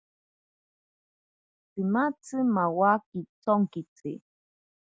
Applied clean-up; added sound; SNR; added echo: none; none; none; none.